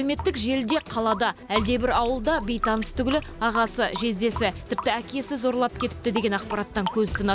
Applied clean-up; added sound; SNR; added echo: none; Drip / Sink (filling or washing) / Water tap, faucet; 12 dB; none.